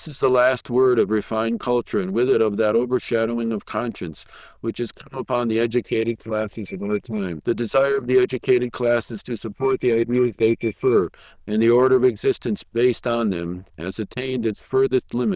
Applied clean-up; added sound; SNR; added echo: neural diffusion model UNIVERSE++.